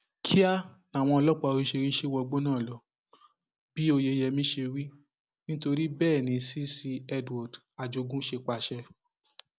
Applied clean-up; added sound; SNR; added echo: none; none; none; none.